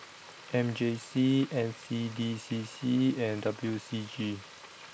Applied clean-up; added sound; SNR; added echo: none; Frying (food); 18 dB; none.